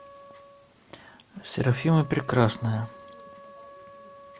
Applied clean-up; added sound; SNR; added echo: none; Wind instrument, woodwind instrument; 20 dB; none.